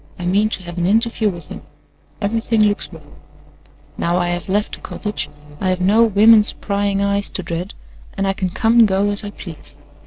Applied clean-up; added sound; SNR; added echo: neural separator model SepFormer DNS4.